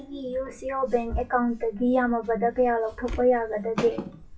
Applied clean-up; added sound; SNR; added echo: classical method WPE with log-MMSE.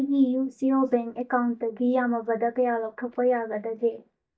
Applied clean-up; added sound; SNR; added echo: neural mask model DeepFilterNet 3.